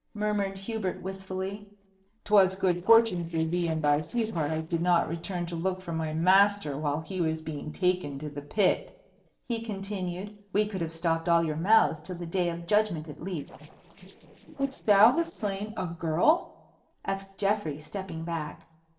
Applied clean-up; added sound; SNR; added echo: neural separator model SepFormer DNS4.